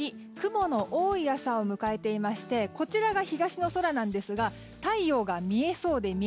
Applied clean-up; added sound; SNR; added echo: none; none; none; none.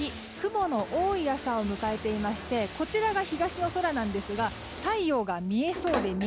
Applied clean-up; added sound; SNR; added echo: none; Bathtub (filling or washing); 11 dB; none.